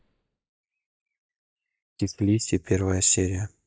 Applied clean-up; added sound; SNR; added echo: neural mask model DeepFilterNet 3.